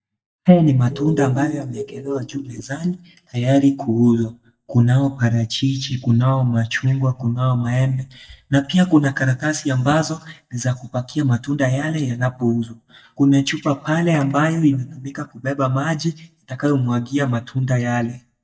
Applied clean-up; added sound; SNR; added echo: neural mask model DeepFilterNet 3.